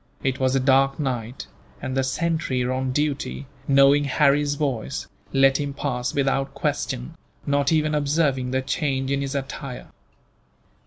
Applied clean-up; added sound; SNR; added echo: none; none; none; none.